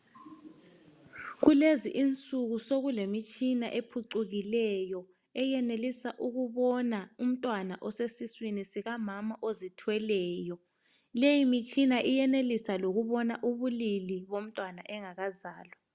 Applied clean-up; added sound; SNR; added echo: none; none; none; none.